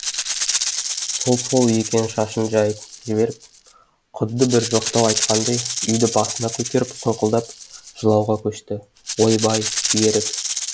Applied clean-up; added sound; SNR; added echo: none; Rattle (instrument); 5 dB; none.